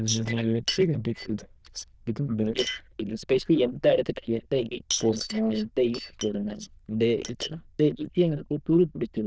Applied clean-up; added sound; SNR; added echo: neural diffusion model UNIVERSE++.